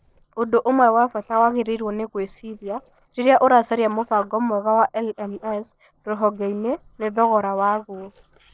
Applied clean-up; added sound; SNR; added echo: neural separator model SepFormer DNS4.